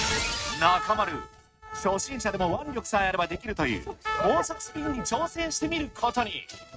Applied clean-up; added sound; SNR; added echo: neural mask model RNNoise.